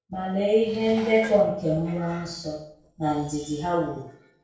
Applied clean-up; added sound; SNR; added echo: neural separator model SepFormer DNS4.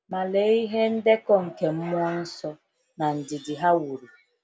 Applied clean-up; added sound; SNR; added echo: none; none; none; none.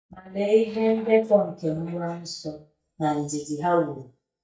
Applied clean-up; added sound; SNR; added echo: neural mask model DeepFilterNet 3.